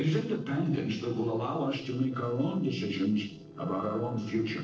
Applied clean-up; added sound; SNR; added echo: neural separator model SepFormer DNS4.